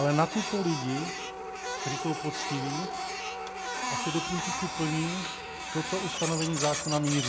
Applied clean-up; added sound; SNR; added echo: none; Printer; 3 dB; none.